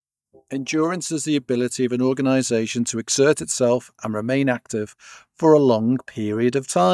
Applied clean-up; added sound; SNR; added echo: neural mask model DeepFilterNet 3.